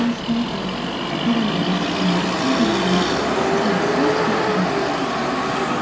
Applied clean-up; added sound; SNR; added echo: none; Motor vehicle (road); -3 dB; reverberation time 0.3 s.